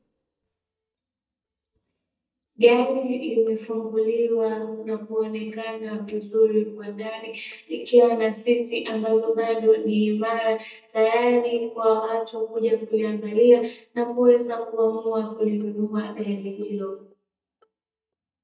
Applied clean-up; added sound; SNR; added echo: neural mask model DeepFilterNet 3.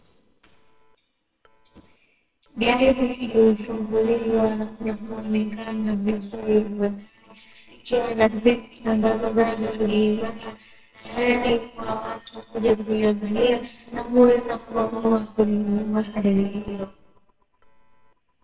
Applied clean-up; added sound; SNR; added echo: neural separator model SepFormer WHAMR!.